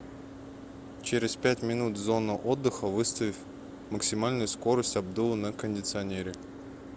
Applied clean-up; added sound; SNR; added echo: none; none; none; none.